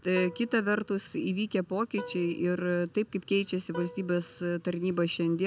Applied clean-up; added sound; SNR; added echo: none; Plucked string instrument; 18 dB; none.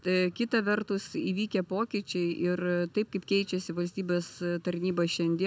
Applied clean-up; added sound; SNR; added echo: none; none; none; none.